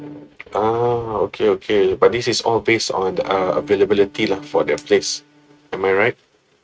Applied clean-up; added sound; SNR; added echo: neural mask model RNNoise.